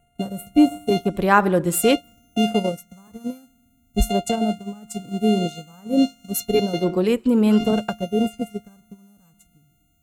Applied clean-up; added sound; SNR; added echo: neural mask model RNNoise.